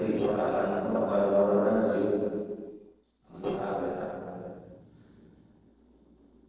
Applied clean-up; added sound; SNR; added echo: neural separator model SepFormer DNS4.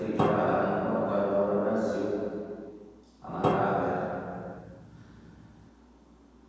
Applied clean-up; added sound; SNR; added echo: none; Piano; 4 dB; reverberation time 2.1 s.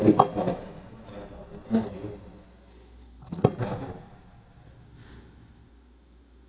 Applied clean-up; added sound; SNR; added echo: neural mask model DeepFilterNet 3.